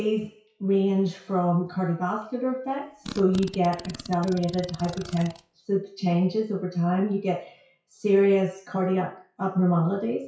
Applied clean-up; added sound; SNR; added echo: classical method WPE with log-MMSE.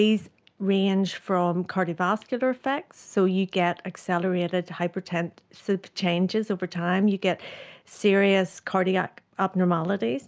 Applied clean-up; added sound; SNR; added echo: none; none; none; none.